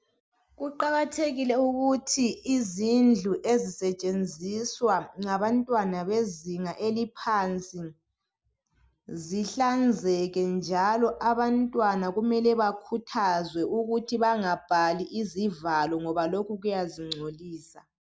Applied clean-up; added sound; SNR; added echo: none; none; none; none.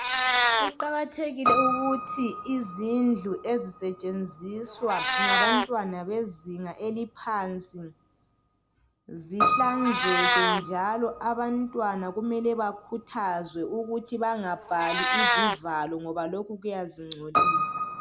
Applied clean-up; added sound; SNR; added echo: none; Meow + Piano; -1 dB; none.